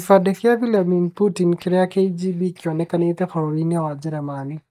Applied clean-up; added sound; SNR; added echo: neural mask model DeepFilterNet 3.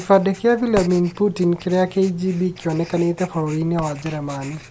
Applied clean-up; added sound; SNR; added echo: none; Writing; 16 dB; none.